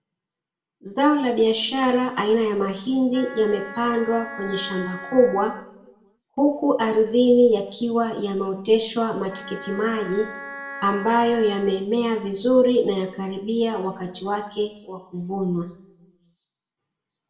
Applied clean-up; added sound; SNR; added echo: none; Wind instrument, woodwind instrument; 15 dB; reverberation time 0.6 s.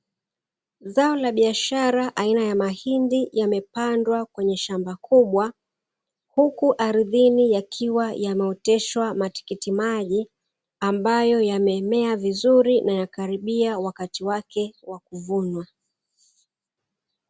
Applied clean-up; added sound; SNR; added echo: none; none; none; none.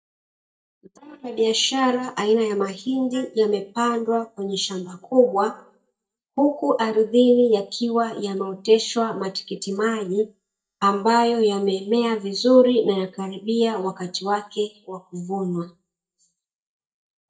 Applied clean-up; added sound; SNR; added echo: neural mask model DeepFilterNet 3.